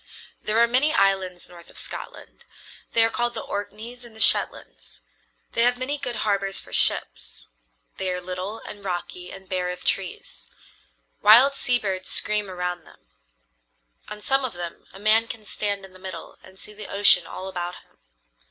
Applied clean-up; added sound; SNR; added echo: none; none; none; none.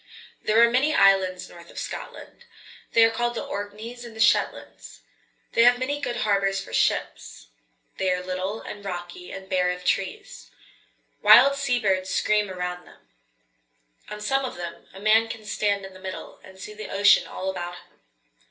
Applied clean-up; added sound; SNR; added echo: none; none; none; reverberation time 0.3 s.